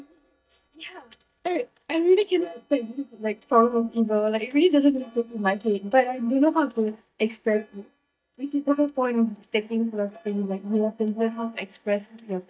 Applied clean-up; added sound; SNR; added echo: neural mask model DeepFilterNet 3.